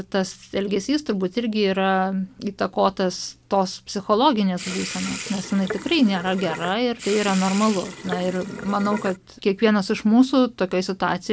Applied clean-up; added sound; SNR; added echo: none; Sink (filling or washing) / Water tap, faucet; 11 dB; none.